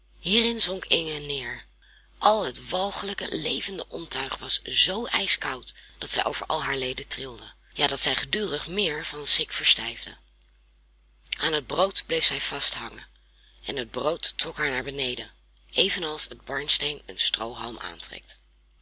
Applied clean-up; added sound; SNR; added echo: none; none; none; none.